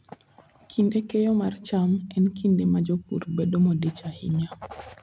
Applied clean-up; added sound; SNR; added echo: none; none; none; none.